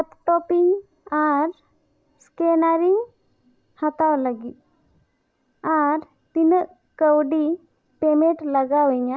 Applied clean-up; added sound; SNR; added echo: neural mask model Resemble Enhance denoiser.